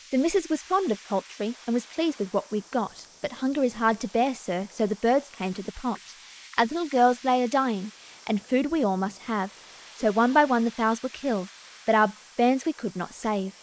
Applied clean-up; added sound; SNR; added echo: neural mask model Resemble Enhance denoiser.